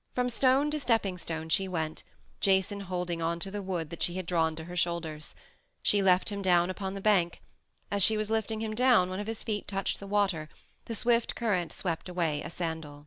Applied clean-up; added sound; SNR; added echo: none; none; none; none.